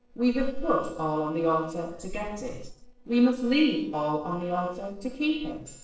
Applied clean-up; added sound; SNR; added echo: neural separator model SepFormer DNS4.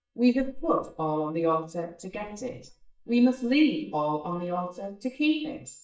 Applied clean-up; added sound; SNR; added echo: neural mask model DeepFilterNet 3.